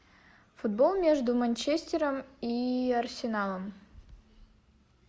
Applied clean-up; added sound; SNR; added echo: none; none; none; none.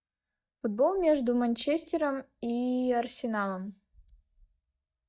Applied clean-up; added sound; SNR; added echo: neural mask model DeepFilterNet 3.